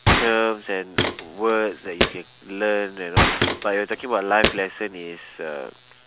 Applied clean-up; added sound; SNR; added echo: none; Gunshot, gunfire + Walk, footsteps; 0 dB; none.